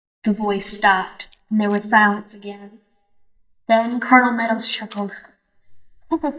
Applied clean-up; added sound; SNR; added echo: neural mask model DeepFilterNet 3.